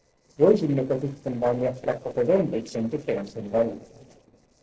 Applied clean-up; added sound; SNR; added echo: neural separator model SepFormer DNS4.